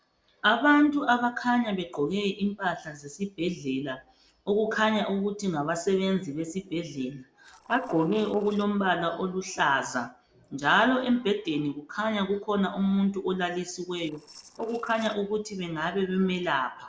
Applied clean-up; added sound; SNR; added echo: neural separator model SepFormer DNS4.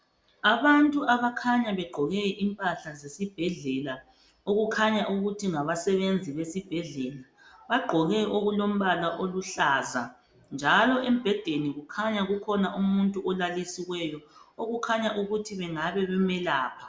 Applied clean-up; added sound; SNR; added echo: none; none; none; none.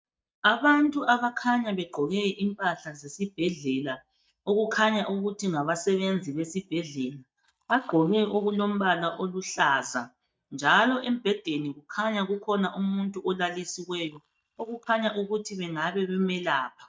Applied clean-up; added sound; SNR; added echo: neural mask model DeepFilterNet 3.